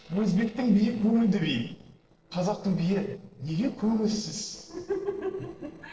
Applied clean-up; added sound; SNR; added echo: neural separator model SepFormer DNS4.